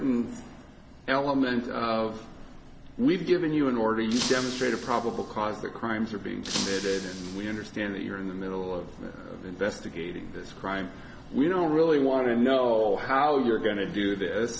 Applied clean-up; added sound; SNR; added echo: none; Shatter; 11 dB; none.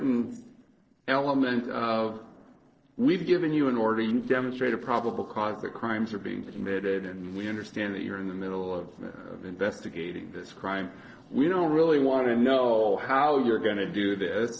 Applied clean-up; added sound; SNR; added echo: neural separator model SepFormer DNS4.